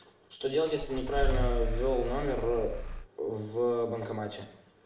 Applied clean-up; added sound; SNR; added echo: none; Engine starting / Car; 0 dB; reverberation time 0.6 s.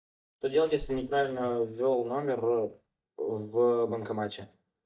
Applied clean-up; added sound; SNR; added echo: neural mask model DeepFilterNet 3.